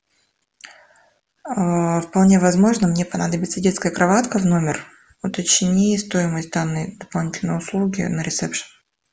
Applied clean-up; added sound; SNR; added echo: none; none; none; none.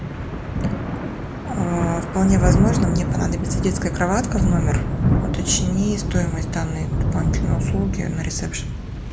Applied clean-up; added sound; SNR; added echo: none; Thunder / Rain; -3 dB; none.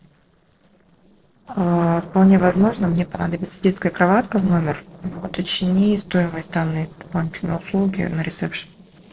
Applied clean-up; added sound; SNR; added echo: neural separator model SepFormer DNS4.